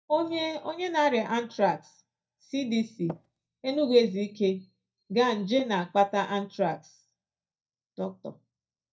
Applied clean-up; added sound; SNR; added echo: neural mask model DeepFilterNet 3.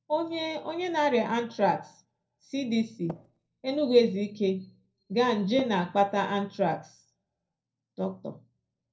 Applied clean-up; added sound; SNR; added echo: neural separator model SepFormer DNS4.